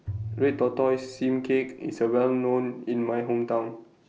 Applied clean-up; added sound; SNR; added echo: none; Bowed string instrument; 13 dB; none.